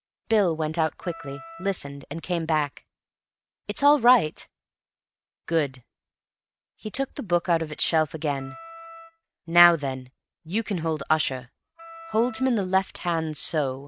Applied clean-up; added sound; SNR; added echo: none; Wind instrument, woodwind instrument; 17 dB; none.